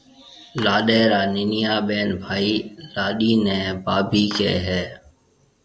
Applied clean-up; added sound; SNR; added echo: none; Clapping; 20 dB; none.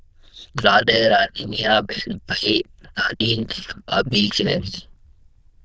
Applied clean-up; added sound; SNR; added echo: neural diffusion model UNIVERSE++.